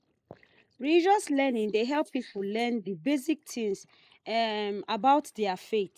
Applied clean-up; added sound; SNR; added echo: neural mask model Resemble Enhance denoiser.